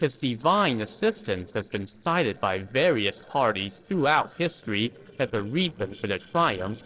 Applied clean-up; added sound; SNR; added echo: neural separator model SepFormer DNS4.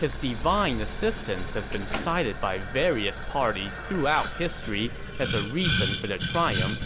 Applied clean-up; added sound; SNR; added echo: none; Boiling; 2 dB; none.